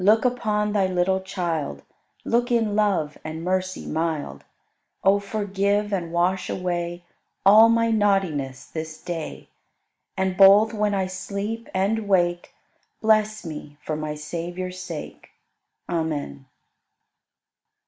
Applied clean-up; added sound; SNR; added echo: none; none; none; none.